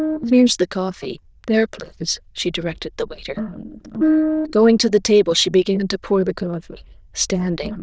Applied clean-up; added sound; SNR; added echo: neural diffusion model UNIVERSE++.